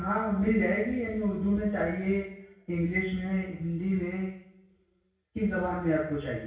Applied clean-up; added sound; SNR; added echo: none; none; none; reverberation time 0.6 s.